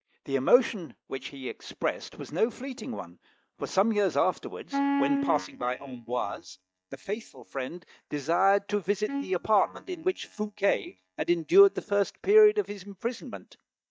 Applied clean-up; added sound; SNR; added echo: neural mask model DeepFilterNet 3.